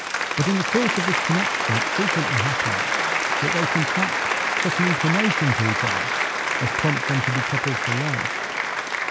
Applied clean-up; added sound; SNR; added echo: none; Applause; -3 dB; none.